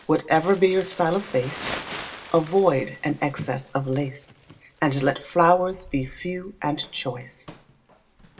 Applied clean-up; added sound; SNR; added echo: none; Crumpling, crinkling; 16 dB; reverberation time 0.2 s.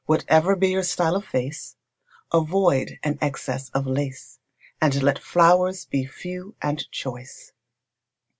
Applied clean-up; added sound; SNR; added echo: none; none; none; none.